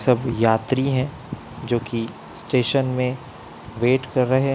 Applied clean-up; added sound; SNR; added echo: none; none; none; none.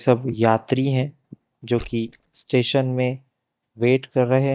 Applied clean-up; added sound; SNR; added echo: neural mask model DeepFilterNet 3.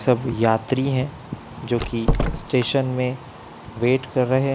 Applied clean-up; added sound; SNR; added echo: none; Door; 2 dB; none.